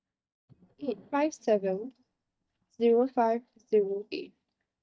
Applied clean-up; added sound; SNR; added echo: neural mask model DeepFilterNet 3.